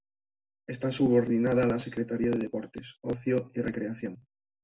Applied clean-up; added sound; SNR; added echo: none; none; none; none.